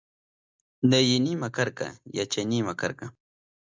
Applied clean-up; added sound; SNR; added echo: none; none; none; none.